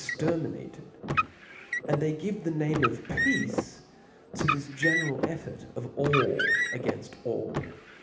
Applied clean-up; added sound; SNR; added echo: none; Car; 0 dB; reverberation time 1.0 s.